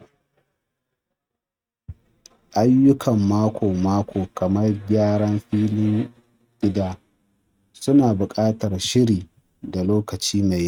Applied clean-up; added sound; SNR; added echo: neural mask model RNNoise.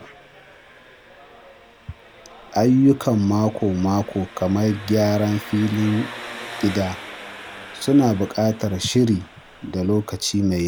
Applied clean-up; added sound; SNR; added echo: none; Engine; 17 dB; none.